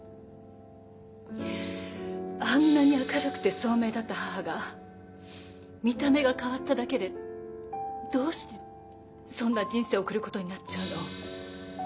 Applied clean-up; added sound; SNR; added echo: none; Gong; 14 dB; none.